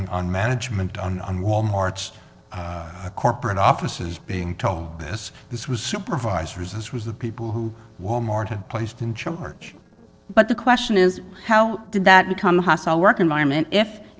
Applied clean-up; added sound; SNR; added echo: neural separator model SepFormer DNS4.